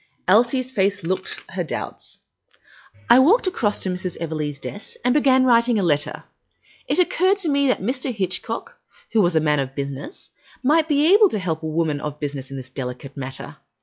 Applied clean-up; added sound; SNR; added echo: classical method log-MMSE.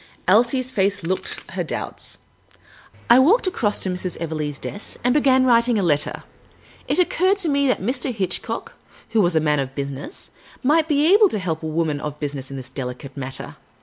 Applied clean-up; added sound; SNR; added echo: none; Crack; 19 dB; none.